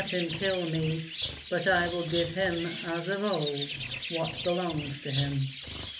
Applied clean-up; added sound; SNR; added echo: none; Bird; 7 dB; reverberation time 0.3 s.